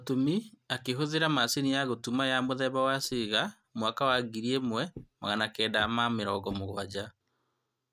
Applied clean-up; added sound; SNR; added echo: neural mask model RNNoise.